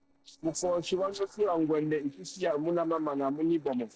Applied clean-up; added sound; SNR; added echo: neural separator model SepFormer DNS4.